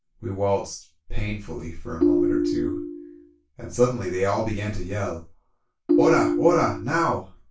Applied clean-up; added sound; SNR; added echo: none; Ringtone; -2 dB; reverberation time 0.2 s.